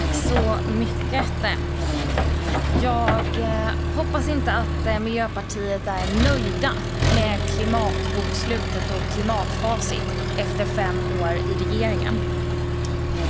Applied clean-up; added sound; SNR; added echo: none; Accelerating, revving, vroom; -4 dB; none.